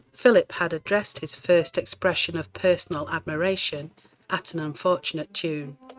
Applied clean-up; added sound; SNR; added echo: neural mask model RNNoise.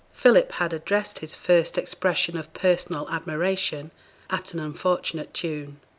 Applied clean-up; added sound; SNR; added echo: none; none; none; none.